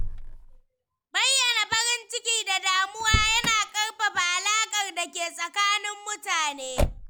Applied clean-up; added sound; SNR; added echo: none; Motor vehicle (road); 8 dB; none.